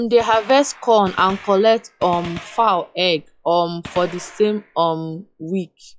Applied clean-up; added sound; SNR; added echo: classical method log-MMSE.